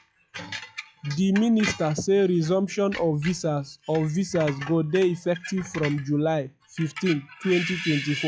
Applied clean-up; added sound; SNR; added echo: classical method log-MMSE.